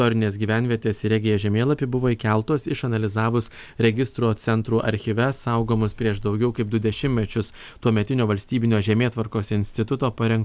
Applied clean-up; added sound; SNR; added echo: none; none; none; none.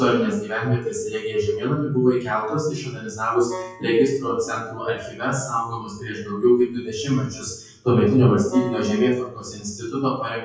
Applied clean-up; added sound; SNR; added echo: classical method WPE with log-MMSE.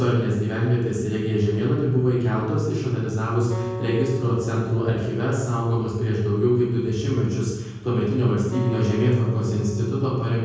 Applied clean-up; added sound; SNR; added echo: none; Acoustic guitar; 17 dB; reverberation time 1.3 s.